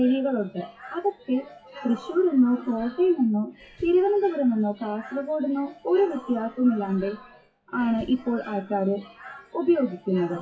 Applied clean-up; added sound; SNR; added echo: classical method WPE with log-MMSE.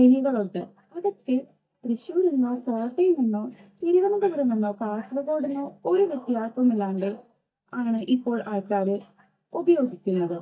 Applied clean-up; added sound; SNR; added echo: neural mask model DeepFilterNet 3.